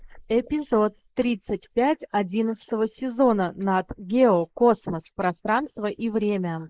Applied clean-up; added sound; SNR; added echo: neural mask model Resemble Enhance denoiser.